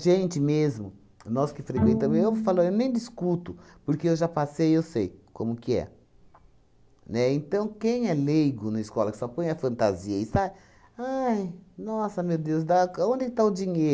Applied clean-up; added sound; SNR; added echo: none; Bowed string instrument; 3 dB; none.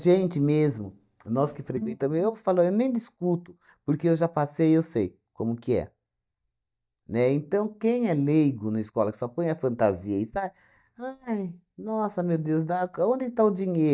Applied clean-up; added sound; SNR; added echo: neural mask model DeepFilterNet 3.